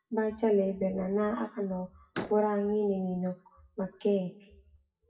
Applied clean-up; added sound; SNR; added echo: classical method WPE with log-MMSE.